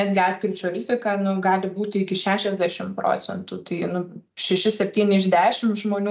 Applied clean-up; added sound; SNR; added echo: none; none; none; none.